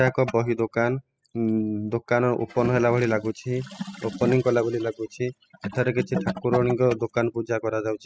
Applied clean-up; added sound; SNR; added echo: classical method spectral subtraction.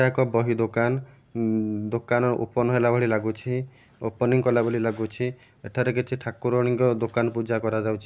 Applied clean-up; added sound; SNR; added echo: none; none; none; none.